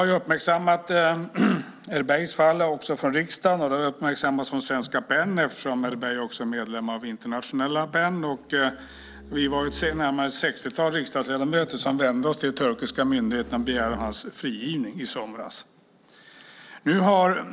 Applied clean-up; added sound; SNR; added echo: none; Bowed string instrument; 17 dB; none.